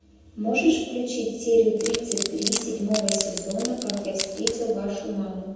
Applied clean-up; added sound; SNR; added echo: none; Wood; 6 dB; reverberation time 1.1 s.